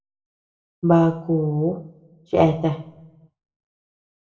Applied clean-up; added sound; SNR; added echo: none; none; none; reverberation time 0.5 s.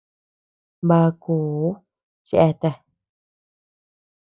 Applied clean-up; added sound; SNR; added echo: none; none; none; none.